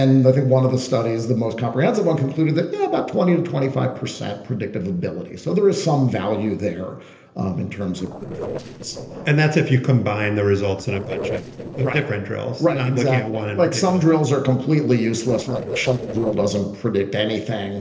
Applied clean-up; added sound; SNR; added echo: neural separator model SepFormer DNS4.